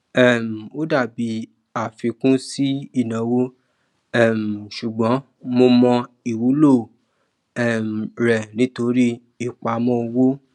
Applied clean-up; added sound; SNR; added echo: none; none; none; none.